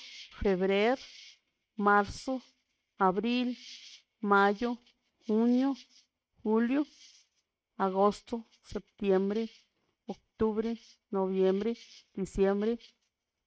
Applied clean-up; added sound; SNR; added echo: neural mask model RNNoise.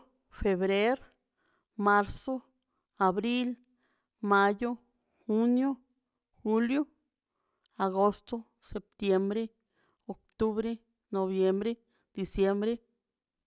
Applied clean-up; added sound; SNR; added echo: none; none; none; none.